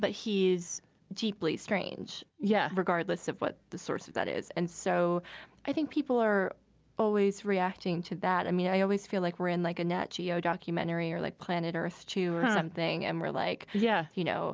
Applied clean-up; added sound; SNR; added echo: none; none; none; none.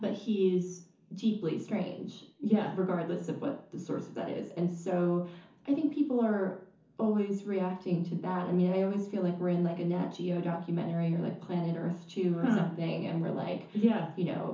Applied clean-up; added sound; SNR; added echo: none; none; none; reverberation time 0.9 s.